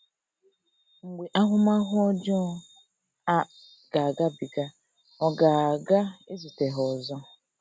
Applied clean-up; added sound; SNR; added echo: none; none; none; none.